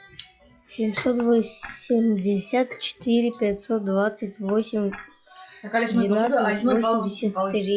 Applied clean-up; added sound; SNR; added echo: classical method log-MMSE.